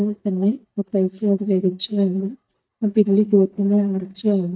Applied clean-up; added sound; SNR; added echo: neural mask model DeepFilterNet 3.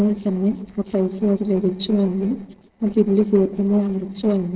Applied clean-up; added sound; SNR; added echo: neural separator model SepFormer DNS4.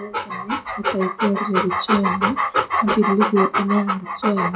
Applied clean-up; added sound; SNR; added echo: classical method WPE with log-MMSE.